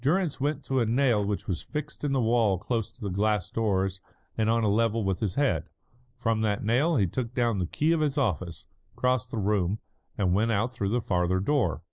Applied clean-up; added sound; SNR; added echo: neural mask model Resemble Enhance denoiser.